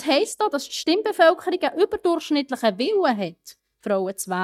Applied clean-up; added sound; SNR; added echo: neural mask model DeepFilterNet 3.